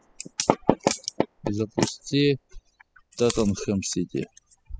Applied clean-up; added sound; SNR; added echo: classical method spectral subtraction.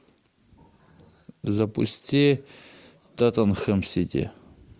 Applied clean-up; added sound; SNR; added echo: none; none; none; none.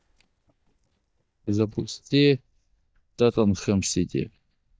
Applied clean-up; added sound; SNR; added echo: neural mask model DeepFilterNet 3.